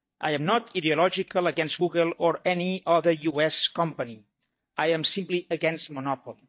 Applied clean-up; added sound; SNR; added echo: neural mask model DeepFilterNet 3.